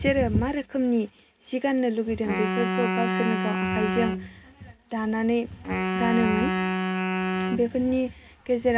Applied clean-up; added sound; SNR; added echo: none; Wind instrument, woodwind instrument; 2 dB; reverberation time 0.3 s.